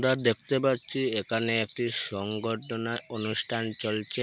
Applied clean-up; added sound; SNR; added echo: none; none; none; none.